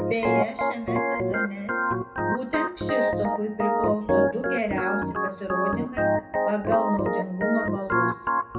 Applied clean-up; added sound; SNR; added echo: none; Organ; -4 dB; reverberation time 0.3 s.